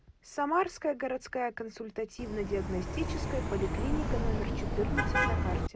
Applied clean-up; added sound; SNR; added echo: none; Car passing by; -4 dB; none.